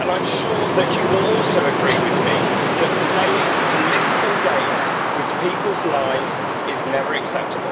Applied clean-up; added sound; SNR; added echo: none; Wind; -4 dB; reverberation time 2.0 s.